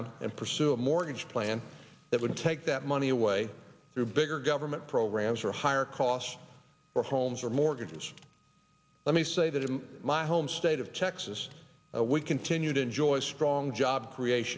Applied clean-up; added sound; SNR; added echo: none; none; none; none.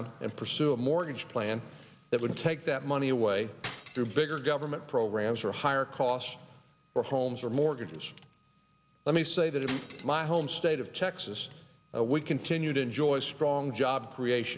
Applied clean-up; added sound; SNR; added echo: none; Cutlery, silverware; 12 dB; none.